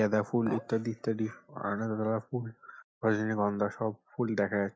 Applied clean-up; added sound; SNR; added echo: neural mask model RNNoise.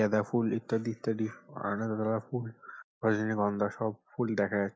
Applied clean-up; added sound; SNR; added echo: none; none; none; none.